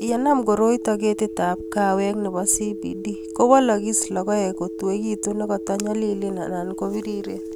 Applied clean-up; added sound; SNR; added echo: none; Telephone; 10 dB; none.